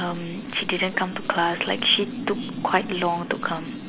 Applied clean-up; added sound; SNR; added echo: none; none; none; none.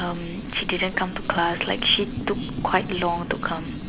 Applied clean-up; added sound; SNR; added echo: none; Wind / Fire; 11 dB; none.